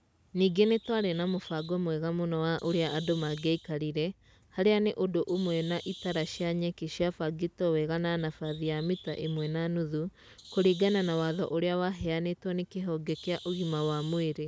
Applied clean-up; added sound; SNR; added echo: none; Bird; 20 dB; none.